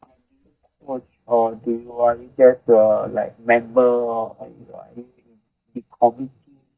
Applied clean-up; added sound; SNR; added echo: neural mask model DeepFilterNet 3.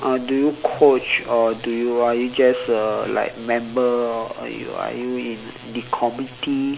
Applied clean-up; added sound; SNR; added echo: none; none; none; none.